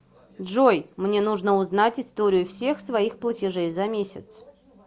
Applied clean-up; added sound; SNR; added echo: none; none; none; none.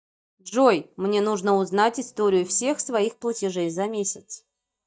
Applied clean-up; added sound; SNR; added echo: neural mask model DeepFilterNet 3.